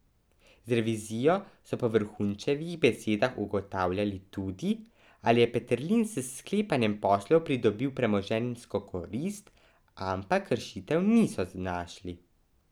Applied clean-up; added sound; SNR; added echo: none; none; none; none.